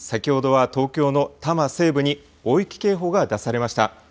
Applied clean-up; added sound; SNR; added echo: none; none; none; none.